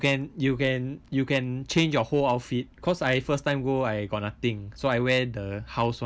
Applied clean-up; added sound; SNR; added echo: none; none; none; none.